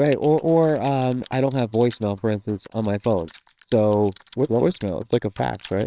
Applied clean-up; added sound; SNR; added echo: neural separator model SepFormer WHAMR!.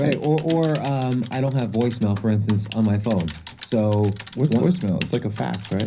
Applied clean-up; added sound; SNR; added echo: none; Typing; 19 dB; reverberation time 0.5 s.